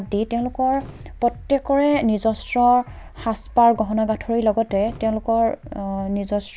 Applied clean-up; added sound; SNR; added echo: none; Bass drum + Slam; 18 dB; none.